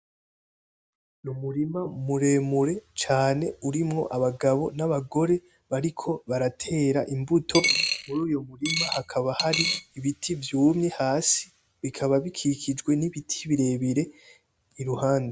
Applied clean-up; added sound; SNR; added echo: none; Coin (dropping); 3 dB; none.